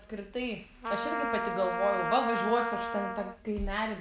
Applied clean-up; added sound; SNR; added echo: none; Trumpet; 2 dB; none.